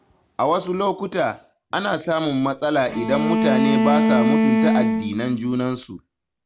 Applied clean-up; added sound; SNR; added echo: none; Bowed string instrument; -3 dB; none.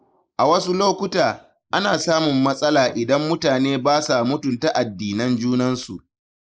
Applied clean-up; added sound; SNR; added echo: neural mask model Resemble Enhance denoiser.